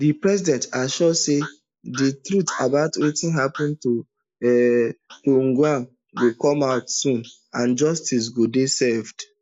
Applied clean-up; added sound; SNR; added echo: neural mask model Resemble Enhance denoiser.